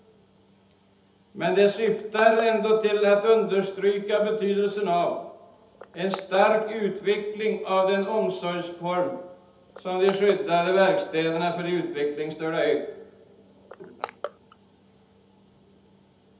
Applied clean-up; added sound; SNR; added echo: none; Crushing; 20 dB; reverberation time 0.8 s.